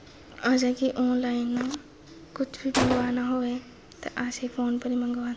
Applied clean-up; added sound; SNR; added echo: none; Gunshot, gunfire; 10 dB; none.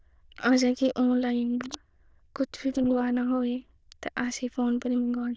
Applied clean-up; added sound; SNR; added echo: neural diffusion model UNIVERSE++.